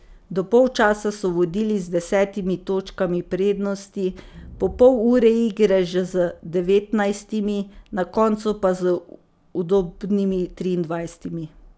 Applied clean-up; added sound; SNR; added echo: none; none; none; none.